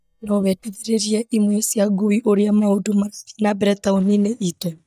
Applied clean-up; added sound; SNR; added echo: neural mask model DeepFilterNet 3.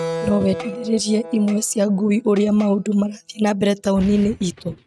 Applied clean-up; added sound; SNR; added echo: neural mask model RNNoise.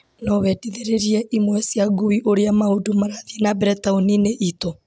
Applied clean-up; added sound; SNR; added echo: none; none; none; none.